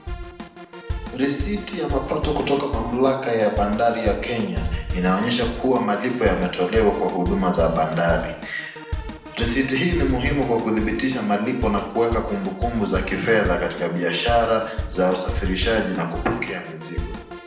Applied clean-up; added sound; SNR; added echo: none; Drum kit; 8 dB; reverberation time 0.7 s.